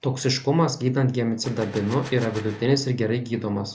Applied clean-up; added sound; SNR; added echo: none; Gunshot, gunfire; 18 dB; none.